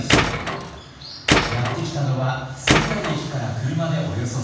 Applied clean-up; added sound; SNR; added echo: none; Tools; -3 dB; reverberation time 1.2 s.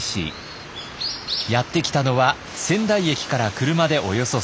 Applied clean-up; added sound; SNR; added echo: none; none; none; none.